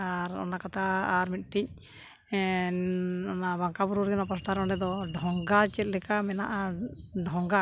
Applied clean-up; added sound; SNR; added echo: none; none; none; none.